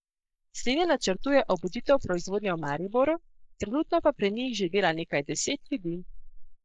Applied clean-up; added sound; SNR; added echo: neural mask model Resemble Enhance denoiser.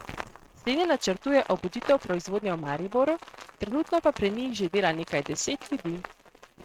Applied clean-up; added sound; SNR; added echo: neural mask model RNNoise.